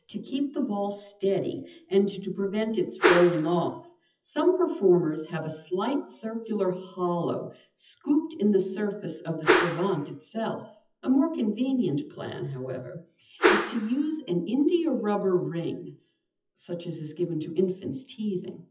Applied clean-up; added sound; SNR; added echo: classical method WPE with log-MMSE.